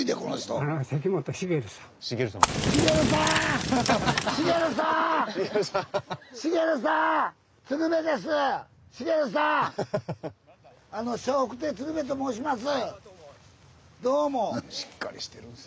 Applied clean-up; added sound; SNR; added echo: none; Fire; 0 dB; none.